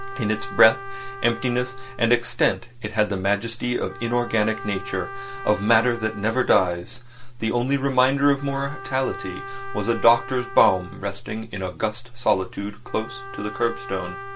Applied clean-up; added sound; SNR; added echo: none; Trumpet; 15 dB; none.